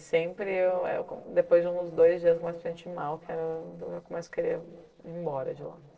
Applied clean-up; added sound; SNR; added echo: neural separator model SepFormer DNS4.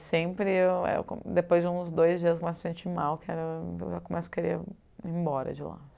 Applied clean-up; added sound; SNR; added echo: none; none; none; none.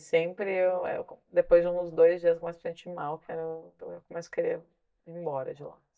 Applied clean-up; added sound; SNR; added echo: neural mask model DeepFilterNet 3.